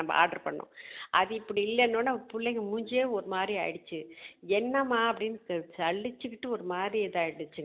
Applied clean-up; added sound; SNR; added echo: none; none; none; none.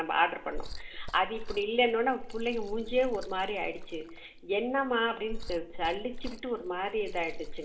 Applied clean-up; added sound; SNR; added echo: none; Liquid; 8 dB; reverberation time 1.7 s.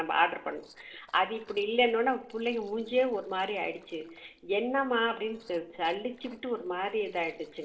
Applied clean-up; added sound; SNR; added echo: neural separator model SepFormer DNS4.